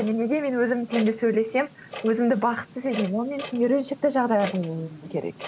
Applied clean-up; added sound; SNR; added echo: none; Clock; 16 dB; none.